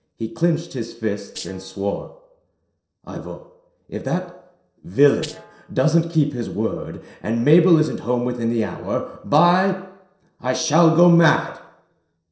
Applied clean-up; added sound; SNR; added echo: neural separator model SepFormer DNS4.